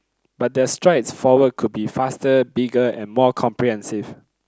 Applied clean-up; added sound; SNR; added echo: none; none; none; none.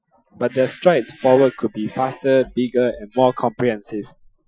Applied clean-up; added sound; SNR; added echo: classical method Wiener filter.